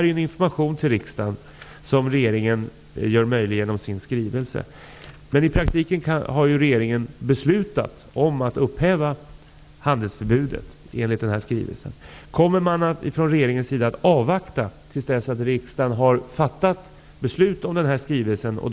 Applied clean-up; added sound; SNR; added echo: none; none; none; none.